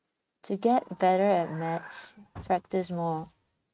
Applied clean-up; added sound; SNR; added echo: neural mask model RNNoise.